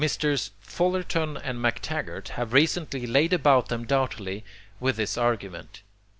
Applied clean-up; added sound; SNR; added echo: none; none; none; none.